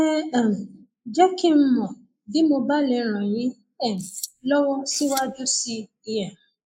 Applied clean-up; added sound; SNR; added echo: neural mask model Resemble Enhance denoiser.